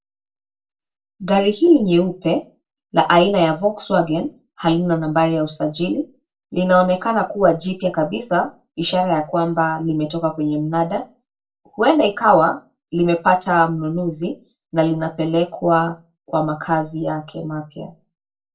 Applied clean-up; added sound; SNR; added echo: none; none; none; reverberation time 0.2 s.